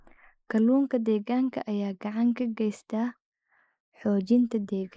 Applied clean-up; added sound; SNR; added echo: neural mask model Resemble Enhance denoiser.